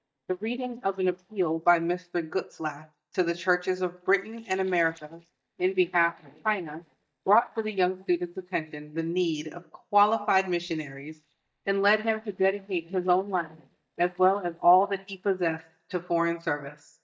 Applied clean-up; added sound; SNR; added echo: neural mask model DeepFilterNet 3.